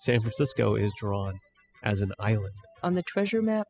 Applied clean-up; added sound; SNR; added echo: classical method spectral subtraction.